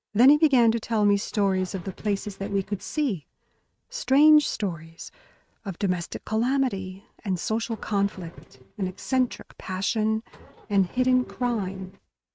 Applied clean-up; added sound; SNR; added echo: neural mask model RNNoise.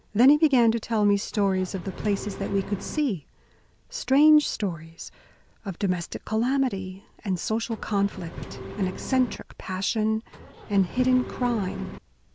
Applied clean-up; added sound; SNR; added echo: none; Engine; 12 dB; none.